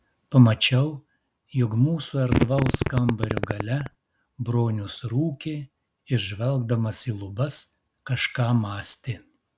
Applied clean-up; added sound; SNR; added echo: none; Fart; 2 dB; none.